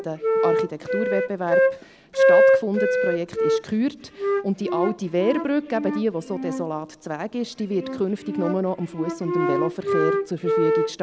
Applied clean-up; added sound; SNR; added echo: none; Wind instrument, woodwind instrument; -3 dB; none.